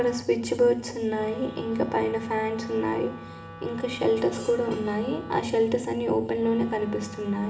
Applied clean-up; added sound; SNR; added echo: none; Wind instrument, woodwind instrument; 18 dB; reverberation time 1.3 s.